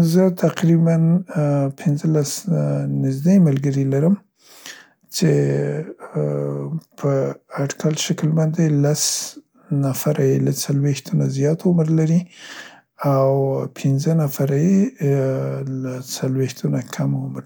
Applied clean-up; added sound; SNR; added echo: none; none; none; none.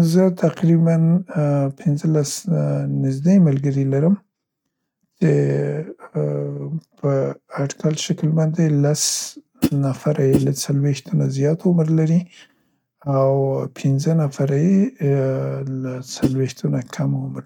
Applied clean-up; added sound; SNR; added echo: neural mask model RNNoise.